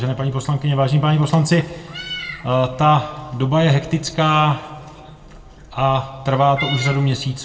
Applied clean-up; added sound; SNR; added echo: none; Meow; 17 dB; reverberation time 1.3 s.